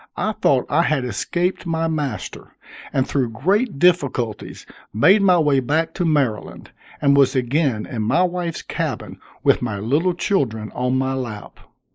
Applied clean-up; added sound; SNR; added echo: neural mask model Resemble Enhance denoiser.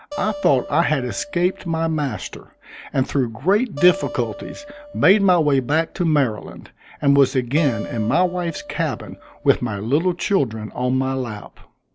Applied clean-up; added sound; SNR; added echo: none; Acoustic guitar; 16 dB; none.